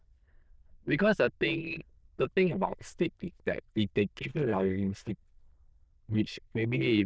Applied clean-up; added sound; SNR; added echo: neural diffusion model UNIVERSE++.